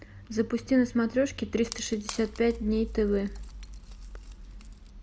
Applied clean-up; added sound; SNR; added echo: none; Wood; 19 dB; none.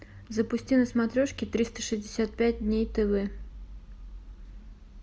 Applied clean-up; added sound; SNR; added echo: none; none; none; none.